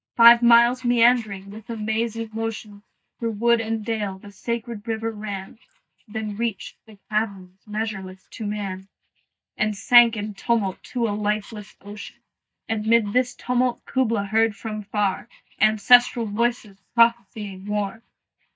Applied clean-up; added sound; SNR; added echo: neural mask model DeepFilterNet 3.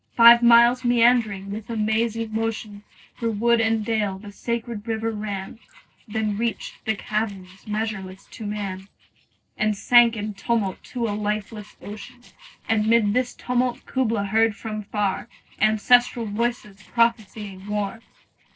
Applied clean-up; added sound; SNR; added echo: neural separator model SepFormer DNS4.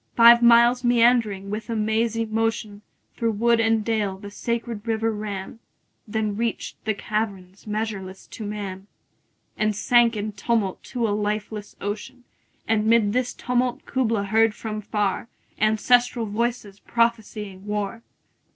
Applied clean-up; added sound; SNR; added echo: none; none; none; none.